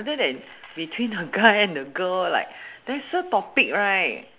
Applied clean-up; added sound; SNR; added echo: none; none; none; none.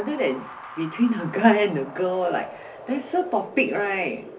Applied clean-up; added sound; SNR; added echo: none; Wind; 16 dB; reverberation time 0.4 s.